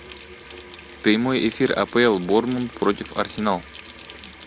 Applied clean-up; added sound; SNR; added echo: none; Sink (filling or washing) / Water tap, faucet; 15 dB; none.